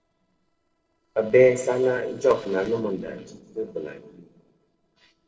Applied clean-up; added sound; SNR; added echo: neural separator model SepFormer DNS4.